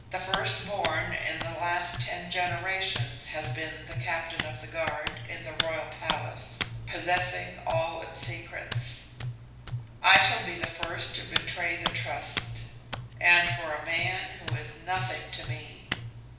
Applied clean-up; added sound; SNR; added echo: none; Hands; 6 dB; reverberation time 0.9 s.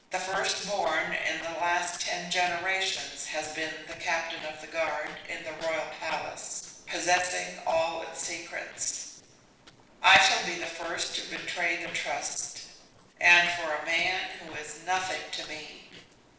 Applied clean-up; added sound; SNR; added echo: neural separator model SepFormer DNS4.